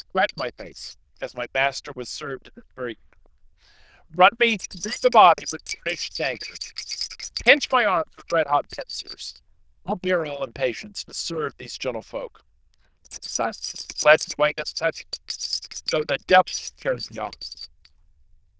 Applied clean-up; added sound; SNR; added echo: neural diffusion model UNIVERSE++.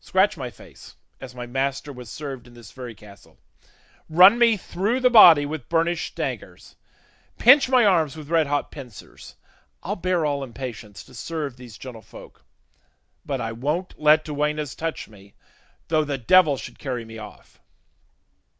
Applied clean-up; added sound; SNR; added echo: none; none; none; none.